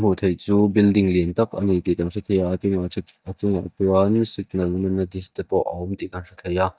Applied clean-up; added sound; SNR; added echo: neural mask model DeepFilterNet 3.